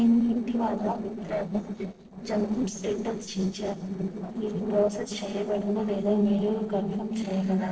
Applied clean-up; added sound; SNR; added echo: neural separator model SepFormer DNS4.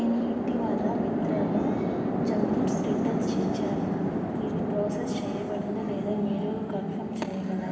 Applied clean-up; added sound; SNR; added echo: none; Chatter / Traffic noise, roadway noise / Train; -2 dB; reverberation time 2.7 s.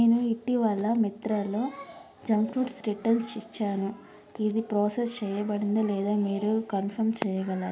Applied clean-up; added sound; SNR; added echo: none; none; none; none.